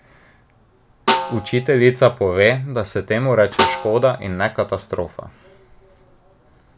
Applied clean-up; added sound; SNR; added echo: none; Snare drum; 7 dB; none.